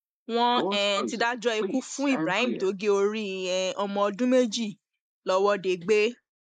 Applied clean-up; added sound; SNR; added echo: neural mask model Resemble Enhance denoiser.